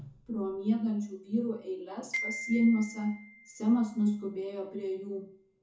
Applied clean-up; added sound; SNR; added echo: none; Glockenspiel; 11 dB; reverberation time 0.7 s.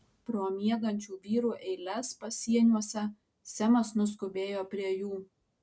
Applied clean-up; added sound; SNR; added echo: none; none; none; none.